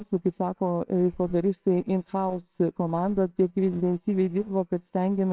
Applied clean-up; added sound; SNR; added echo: neural separator model SepFormer WHAMR!.